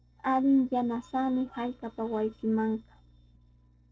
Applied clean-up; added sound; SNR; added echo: neural separator model SepFormer DNS4.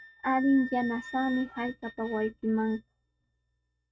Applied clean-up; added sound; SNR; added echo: neural mask model RNNoise.